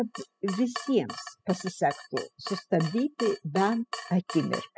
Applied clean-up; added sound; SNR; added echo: classical method spectral subtraction.